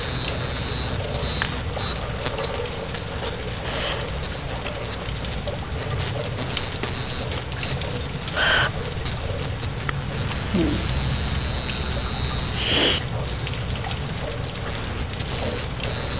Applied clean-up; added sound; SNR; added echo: none; Rain; -3 dB; none.